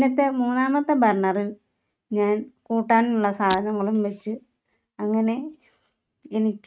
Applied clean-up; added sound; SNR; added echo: neural mask model RNNoise.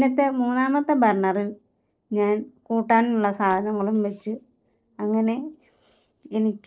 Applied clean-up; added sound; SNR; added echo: neural separator model SepFormer DNS4.